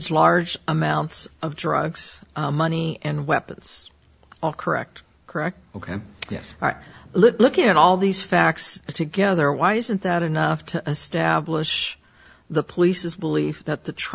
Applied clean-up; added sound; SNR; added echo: none; none; none; none.